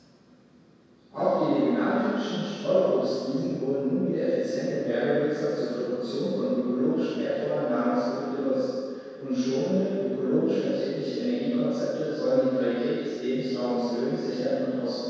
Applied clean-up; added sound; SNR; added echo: none; none; none; reverberation time 2.0 s.